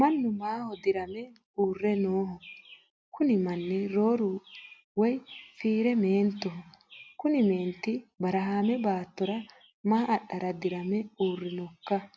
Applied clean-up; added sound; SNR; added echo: none; none; none; none.